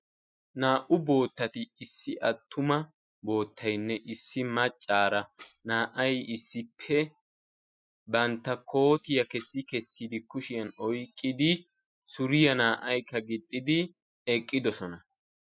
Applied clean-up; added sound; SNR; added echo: classical method spectral subtraction.